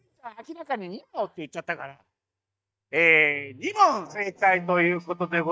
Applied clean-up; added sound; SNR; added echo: neural mask model DeepFilterNet 3.